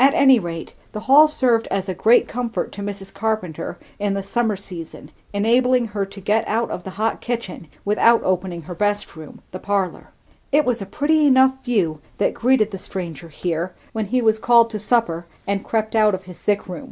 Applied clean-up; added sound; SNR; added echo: none; none; none; none.